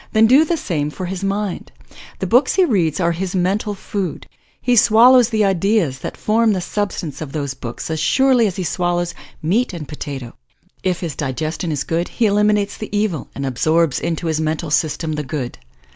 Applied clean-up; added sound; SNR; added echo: none; none; none; none.